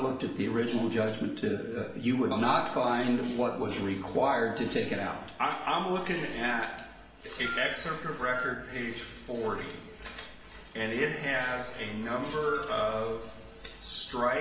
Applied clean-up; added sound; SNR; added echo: none; Wind instrument, woodwind instrument; 10 dB; reverberation time 0.7 s.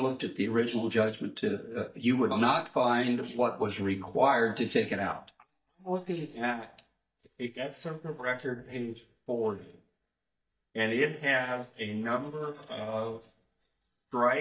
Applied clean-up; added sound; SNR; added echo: neural mask model DeepFilterNet 3.